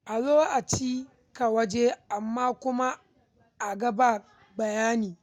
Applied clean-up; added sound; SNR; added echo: none; none; none; none.